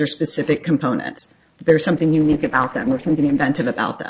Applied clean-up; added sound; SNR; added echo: neural separator model SepFormer DNS4.